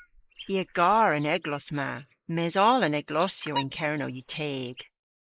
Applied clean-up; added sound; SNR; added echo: neural mask model Resemble Enhance denoiser.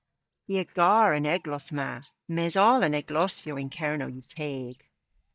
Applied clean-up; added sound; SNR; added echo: neural mask model DeepFilterNet 3.